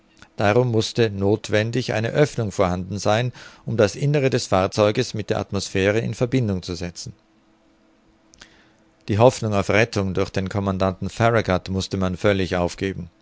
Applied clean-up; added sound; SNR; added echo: none; none; none; none.